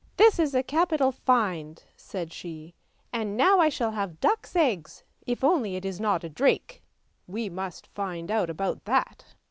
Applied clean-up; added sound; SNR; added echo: none; none; none; none.